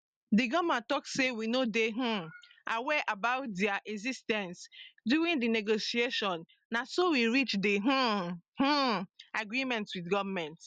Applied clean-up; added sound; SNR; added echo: none; none; none; none.